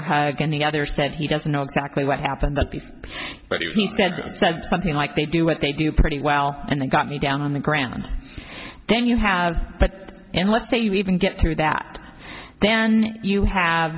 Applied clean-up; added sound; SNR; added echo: none; none; none; none.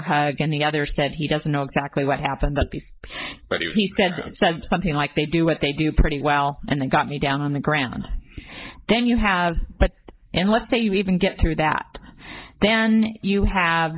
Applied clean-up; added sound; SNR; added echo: neural mask model Resemble Enhance denoiser.